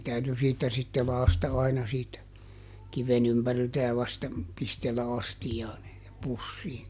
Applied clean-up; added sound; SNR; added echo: none; none; none; none.